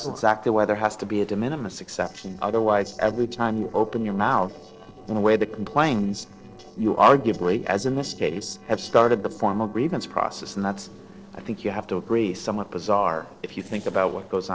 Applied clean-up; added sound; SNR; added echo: neural separator model SepFormer DNS4.